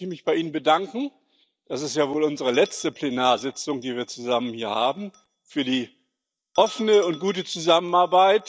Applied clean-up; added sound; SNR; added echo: neural mask model DeepFilterNet 3.